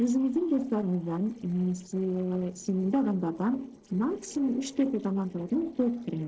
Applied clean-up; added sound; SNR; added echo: neural separator model SepFormer DNS4.